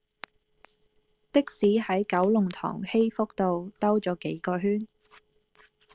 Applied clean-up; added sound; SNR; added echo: neural separator model SepFormer DNS4.